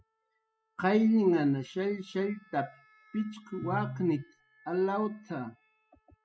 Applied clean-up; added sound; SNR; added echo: classical method spectral subtraction.